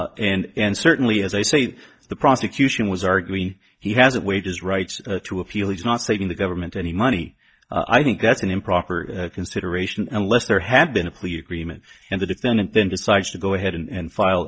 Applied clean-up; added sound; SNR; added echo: neural mask model DeepFilterNet 3.